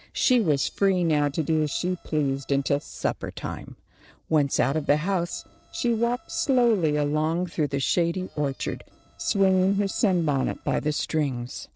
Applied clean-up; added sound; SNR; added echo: neural separator model SepFormer DNS4.